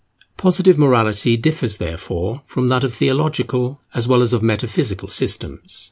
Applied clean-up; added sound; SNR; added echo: none; none; none; none.